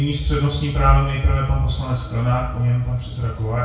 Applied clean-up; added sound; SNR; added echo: none; none; none; reverberation time 0.6 s.